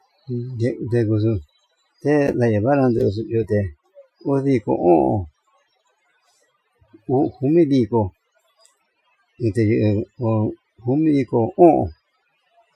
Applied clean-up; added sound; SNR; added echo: classical method Wiener filter.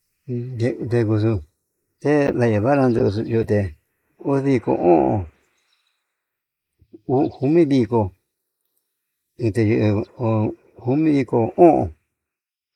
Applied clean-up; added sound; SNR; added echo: neural mask model Resemble Enhance denoiser.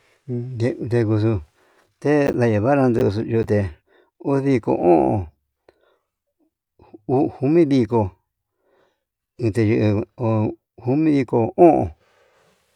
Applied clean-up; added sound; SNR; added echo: none; none; none; none.